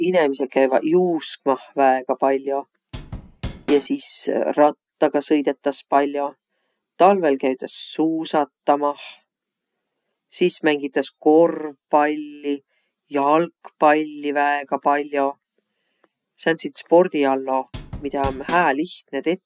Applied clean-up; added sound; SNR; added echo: none; Drum / Drum kit; 11 dB; none.